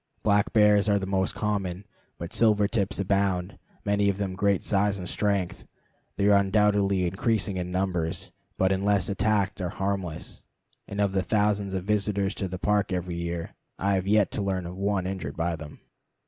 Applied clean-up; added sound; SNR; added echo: none; none; none; none.